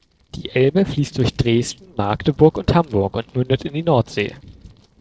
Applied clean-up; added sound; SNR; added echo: neural separator model SepFormer DNS4.